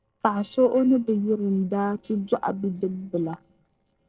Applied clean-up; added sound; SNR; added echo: neural separator model SepFormer DNS4.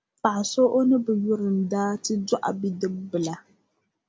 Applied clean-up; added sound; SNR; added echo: none; none; none; none.